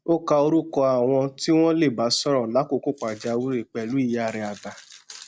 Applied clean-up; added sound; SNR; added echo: none; none; none; none.